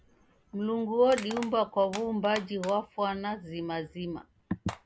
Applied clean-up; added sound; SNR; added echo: none; Crushing; 17 dB; none.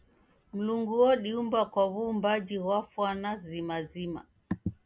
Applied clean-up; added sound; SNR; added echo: none; none; none; none.